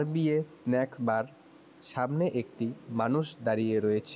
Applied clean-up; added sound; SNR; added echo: none; none; none; none.